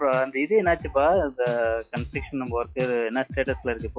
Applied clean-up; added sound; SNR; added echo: classical method log-MMSE.